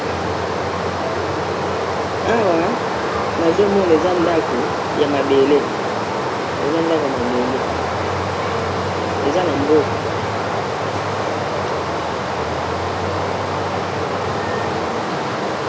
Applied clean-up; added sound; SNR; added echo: none; Stream; -2 dB; reverberation time 1.3 s.